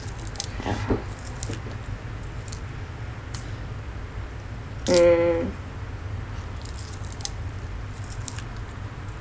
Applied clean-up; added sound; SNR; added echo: none; Crack; 11 dB; none.